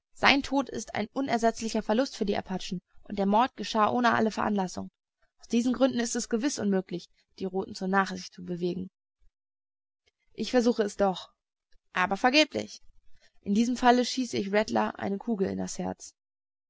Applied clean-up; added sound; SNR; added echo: none; none; none; none.